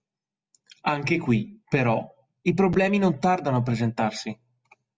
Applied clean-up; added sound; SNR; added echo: none; none; none; none.